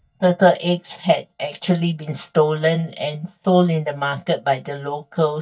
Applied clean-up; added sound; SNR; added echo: neural mask model DeepFilterNet 3.